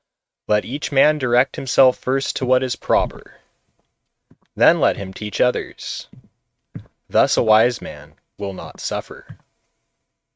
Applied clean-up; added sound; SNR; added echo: neural mask model RNNoise.